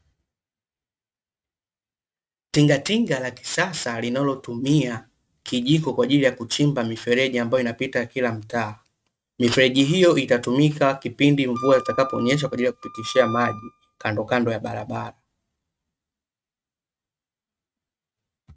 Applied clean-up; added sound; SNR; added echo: neural mask model RNNoise.